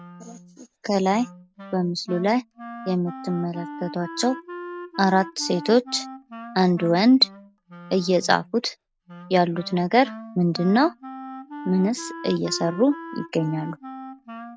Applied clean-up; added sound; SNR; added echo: none; Wind instrument, woodwind instrument; 15 dB; none.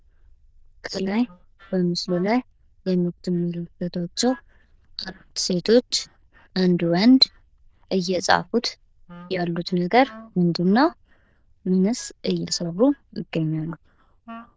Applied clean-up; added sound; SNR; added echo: neural diffusion model UNIVERSE++.